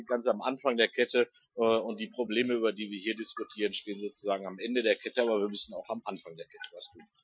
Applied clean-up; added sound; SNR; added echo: classical method Wiener filter.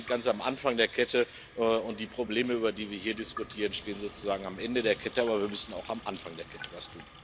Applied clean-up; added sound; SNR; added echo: none; Sink (filling or washing) / Water tap, faucet; 16 dB; none.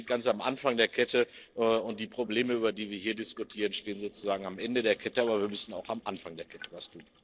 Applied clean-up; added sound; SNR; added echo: neural separator model SepFormer DNS4.